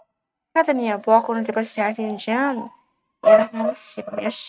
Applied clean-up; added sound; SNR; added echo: neural mask model RNNoise.